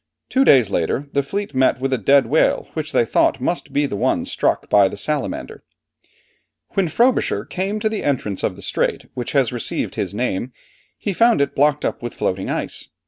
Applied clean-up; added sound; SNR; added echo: none; none; none; none.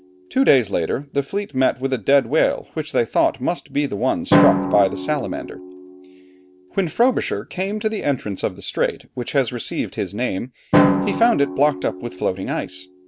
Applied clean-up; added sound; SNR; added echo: none; Drum; 5 dB; none.